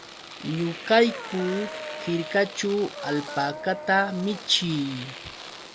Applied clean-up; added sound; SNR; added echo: none; Domestic sounds, home sounds + Dog; 11 dB; none.